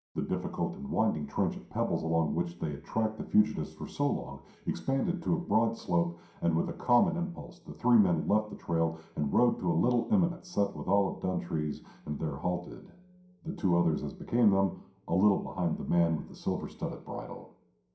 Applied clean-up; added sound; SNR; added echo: none; none; none; reverberation time 0.5 s.